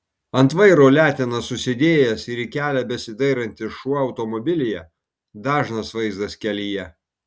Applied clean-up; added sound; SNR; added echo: none; none; none; none.